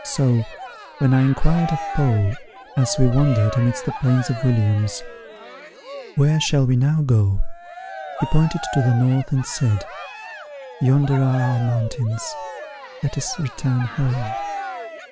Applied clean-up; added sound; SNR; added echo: none; Cheering; 13 dB; none.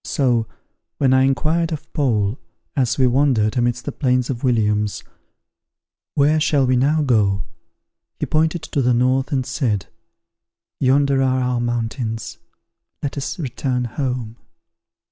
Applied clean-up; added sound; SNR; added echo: none; none; none; none.